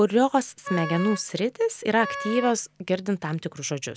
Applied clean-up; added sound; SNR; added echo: none; Wind instrument, woodwind instrument; 11 dB; none.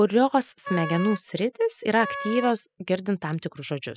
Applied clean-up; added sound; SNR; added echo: classical method spectral subtraction.